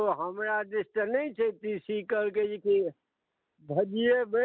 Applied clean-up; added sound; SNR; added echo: none; none; none; none.